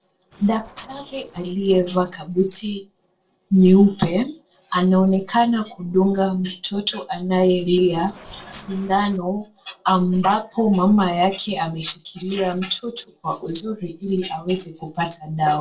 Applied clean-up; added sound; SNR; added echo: neural separator model SepFormer DNS4.